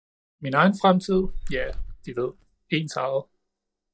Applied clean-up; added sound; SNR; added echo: neural mask model DeepFilterNet 3.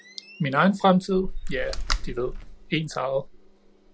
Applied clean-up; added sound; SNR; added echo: none; Slam; 7 dB; none.